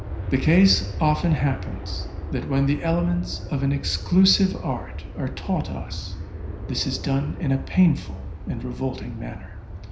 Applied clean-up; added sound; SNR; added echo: none; Aircraft; 8 dB; reverberation time 0.5 s.